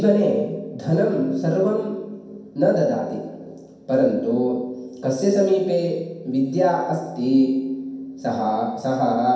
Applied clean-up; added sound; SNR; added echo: none; none; none; reverberation time 0.6 s.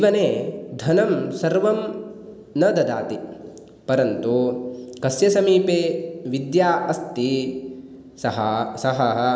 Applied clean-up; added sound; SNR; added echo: none; none; none; none.